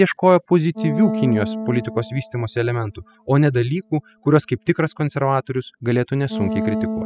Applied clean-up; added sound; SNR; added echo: classical method spectral subtraction.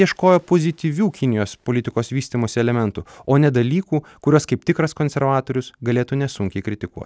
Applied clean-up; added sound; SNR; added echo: none; none; none; none.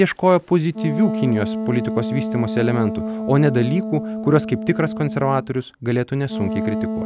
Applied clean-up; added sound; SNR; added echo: none; Wind instrument, woodwind instrument; 6 dB; none.